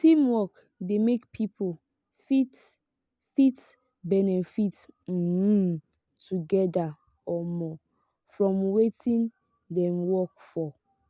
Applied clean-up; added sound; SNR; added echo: none; none; none; none.